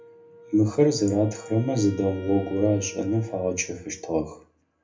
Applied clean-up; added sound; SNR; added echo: none; Wind instrument, woodwind instrument; 19 dB; reverberation time 0.3 s.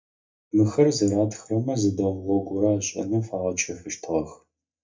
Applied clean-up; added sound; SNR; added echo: neural mask model DeepFilterNet 3.